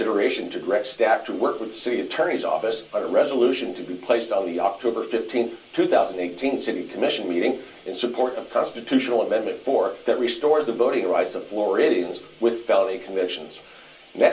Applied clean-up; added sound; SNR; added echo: none; none; none; reverberation time 0.3 s.